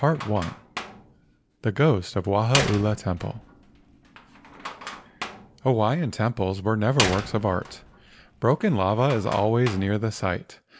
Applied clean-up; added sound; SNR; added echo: none; Slam; 11 dB; none.